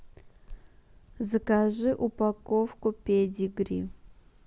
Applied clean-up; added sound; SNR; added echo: none; none; none; none.